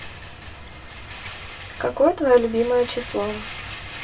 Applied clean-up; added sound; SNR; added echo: none; Rattle; 12 dB; reverberation time 0.2 s.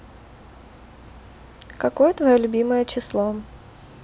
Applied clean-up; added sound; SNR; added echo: none; none; none; none.